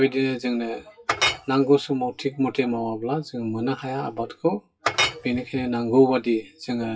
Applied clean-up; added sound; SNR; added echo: classical method WPE with log-MMSE.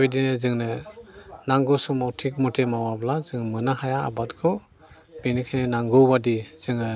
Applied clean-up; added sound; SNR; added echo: none; none; none; none.